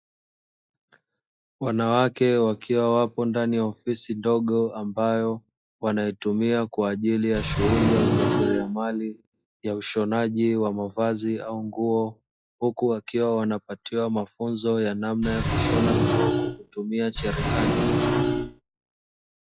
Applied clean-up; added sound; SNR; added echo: classical method log-MMSE.